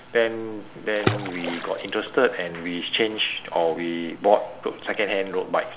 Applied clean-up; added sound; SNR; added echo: none; Water / Splash, splatter; 9 dB; none.